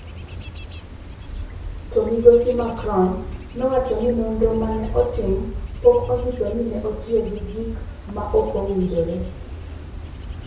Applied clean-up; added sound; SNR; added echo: none; Wind / Bird / Insect; 9 dB; reverberation time 0.6 s.